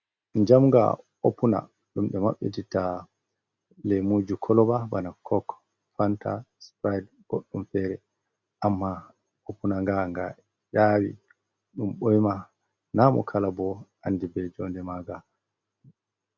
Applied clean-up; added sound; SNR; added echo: none; none; none; none.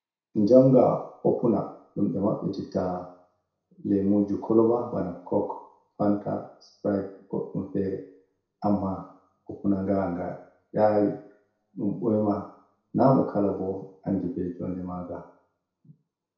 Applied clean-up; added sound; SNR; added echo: none; none; none; reverberation time 0.6 s.